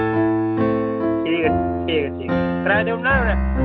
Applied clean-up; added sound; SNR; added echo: none; Piano; -4 dB; none.